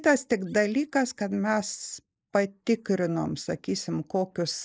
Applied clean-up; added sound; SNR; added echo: neural mask model Resemble Enhance denoiser.